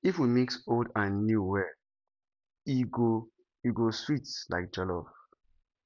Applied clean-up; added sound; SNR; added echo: none; none; none; none.